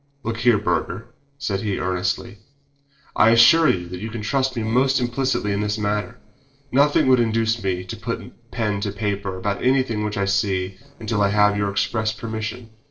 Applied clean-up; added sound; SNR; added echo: neural separator model SepFormer DNS4.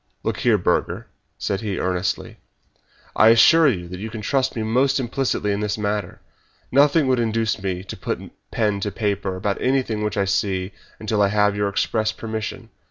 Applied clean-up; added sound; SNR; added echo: none; none; none; none.